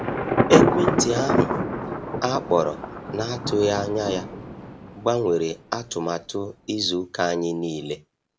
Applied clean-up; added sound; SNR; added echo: none; Thunder; 1 dB; none.